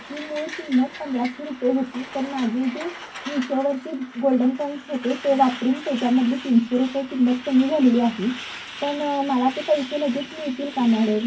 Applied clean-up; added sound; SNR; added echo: none; Truck; 15 dB; reverberation time 0.3 s.